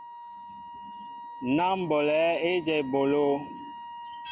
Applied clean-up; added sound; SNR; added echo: none; Wind instrument, woodwind instrument; 14 dB; none.